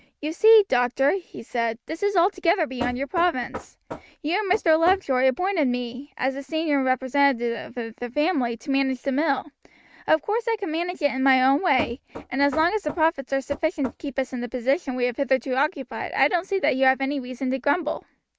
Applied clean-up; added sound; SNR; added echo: neural mask model RNNoise.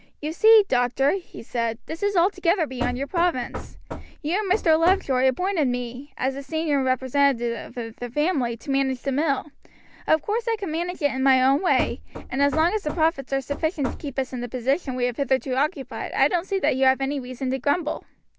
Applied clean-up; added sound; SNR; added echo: none; Knock / Wood; 10 dB; none.